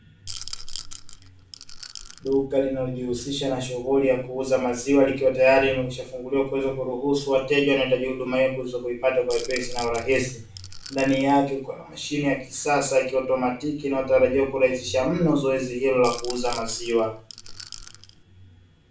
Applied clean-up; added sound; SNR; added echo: none; Rattle / Rattle (instrument); 12 dB; reverberation time 0.4 s.